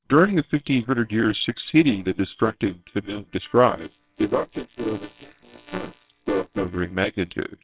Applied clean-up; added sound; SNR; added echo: neural separator model SepFormer WHAMR!.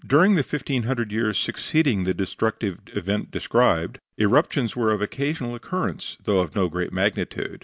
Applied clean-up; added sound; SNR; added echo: none; none; none; none.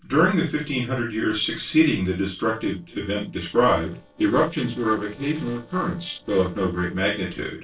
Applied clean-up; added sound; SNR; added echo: neural separator model SepFormer DNS4.